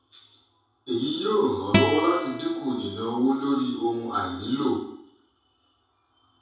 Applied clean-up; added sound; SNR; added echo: none; Acoustic guitar; 3 dB; reverberation time 0.7 s.